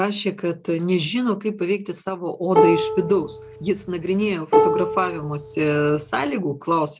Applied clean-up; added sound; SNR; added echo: none; Plucked string instrument; 0 dB; none.